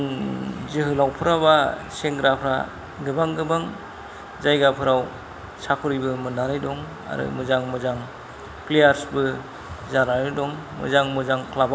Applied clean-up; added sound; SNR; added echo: none; none; none; none.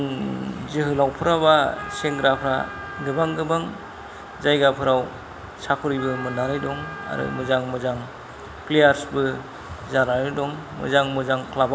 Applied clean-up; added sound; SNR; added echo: none; Wind instrument, woodwind instrument; 13 dB; none.